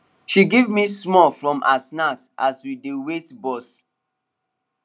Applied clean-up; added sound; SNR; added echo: none; none; none; none.